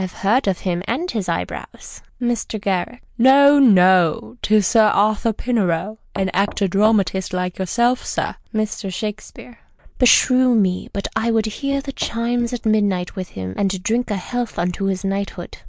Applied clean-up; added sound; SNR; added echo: neural mask model Resemble Enhance denoiser.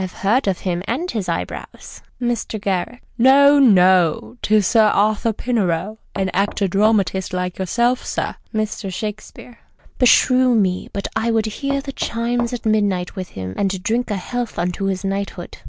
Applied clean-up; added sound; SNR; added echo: none; Knock; 14 dB; none.